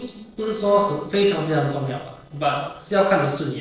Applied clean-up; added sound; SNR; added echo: neural separator model SepFormer DNS4.